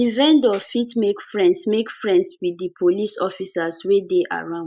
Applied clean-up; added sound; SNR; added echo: classical method spectral subtraction.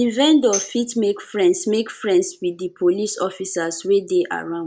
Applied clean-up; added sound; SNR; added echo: none; Tambourine; 12 dB; none.